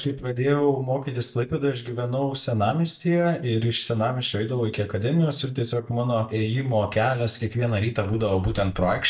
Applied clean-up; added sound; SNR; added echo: neural mask model DeepFilterNet 3.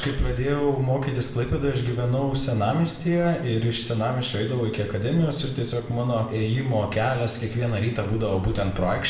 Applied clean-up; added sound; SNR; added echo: none; Bird; 20 dB; reverberation time 0.8 s.